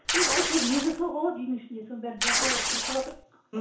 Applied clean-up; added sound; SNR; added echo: none; Tearing; -3 dB; reverberation time 0.7 s.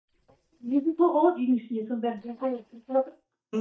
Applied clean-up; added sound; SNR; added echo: neural mask model DeepFilterNet 3.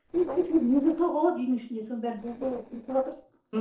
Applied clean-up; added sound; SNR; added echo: neural separator model SepFormer DNS4.